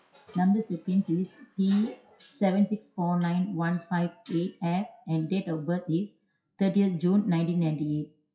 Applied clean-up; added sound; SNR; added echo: classical method WPE with log-MMSE.